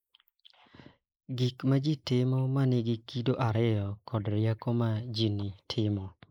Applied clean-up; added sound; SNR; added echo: neural mask model Resemble Enhance denoiser.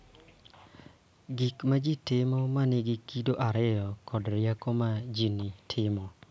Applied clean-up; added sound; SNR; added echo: none; none; none; none.